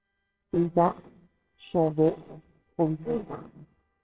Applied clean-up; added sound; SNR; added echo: neural separator model SepFormer WHAMR!.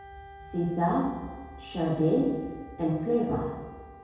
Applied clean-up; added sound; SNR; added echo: none; Wind instrument, woodwind instrument; 19 dB; reverberation time 1.2 s.